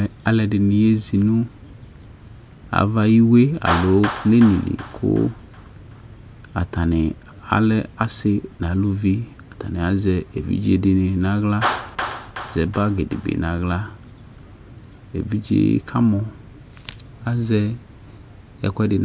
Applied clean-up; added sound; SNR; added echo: none; Clapping; 15 dB; none.